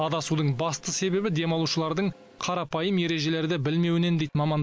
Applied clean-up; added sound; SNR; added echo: none; none; none; none.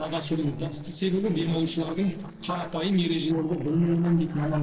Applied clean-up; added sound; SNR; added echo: neural separator model SepFormer DNS4.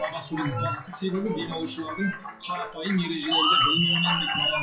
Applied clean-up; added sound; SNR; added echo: classical method WPE with log-MMSE.